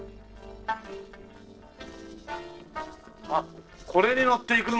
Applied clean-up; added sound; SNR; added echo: neural separator model SepFormer DNS4.